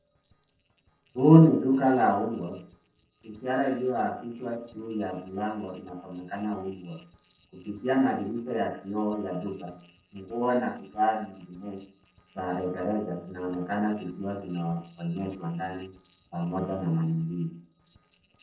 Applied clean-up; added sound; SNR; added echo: neural separator model SepFormer DNS4.